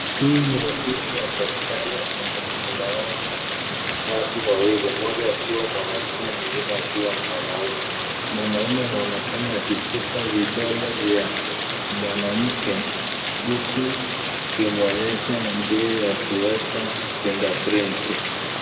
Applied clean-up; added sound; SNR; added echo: none; Rain; 1 dB; reverberation time 2.0 s.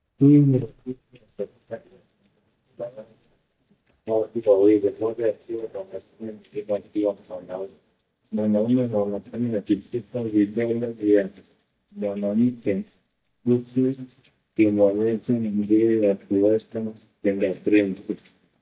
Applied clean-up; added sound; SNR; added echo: neural mask model DeepFilterNet 3.